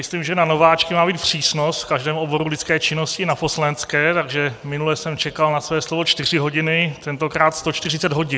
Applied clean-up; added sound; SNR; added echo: none; none; none; none.